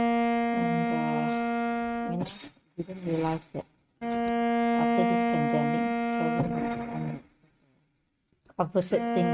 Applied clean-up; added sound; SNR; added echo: neural mask model RNNoise.